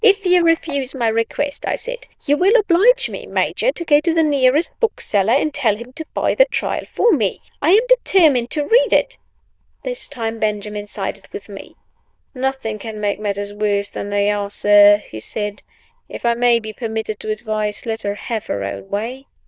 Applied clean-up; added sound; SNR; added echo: neural diffusion model UNIVERSE++.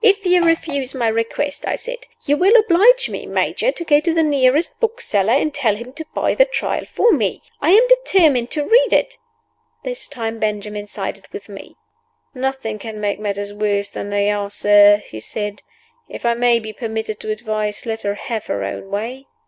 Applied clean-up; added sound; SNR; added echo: none; Fart; 16 dB; none.